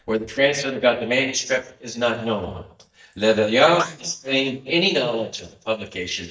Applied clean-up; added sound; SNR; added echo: neural mask model DeepFilterNet 3.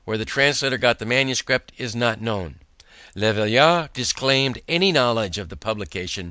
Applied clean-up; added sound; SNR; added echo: none; none; none; none.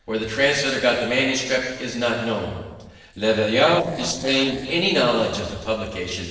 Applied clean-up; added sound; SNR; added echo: neural separator model SepFormer DNS4.